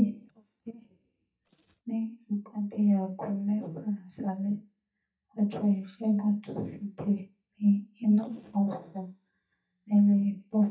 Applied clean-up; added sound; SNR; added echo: neural mask model DeepFilterNet 3.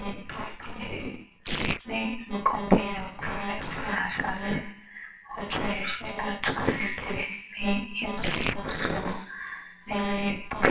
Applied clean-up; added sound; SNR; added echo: neural separator model SepFormer WHAMR!.